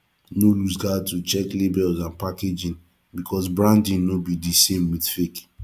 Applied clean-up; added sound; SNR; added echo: none; none; none; none.